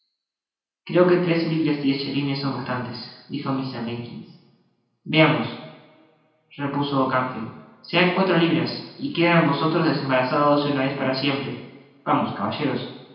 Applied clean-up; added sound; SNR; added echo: none; none; none; reverberation time 0.9 s.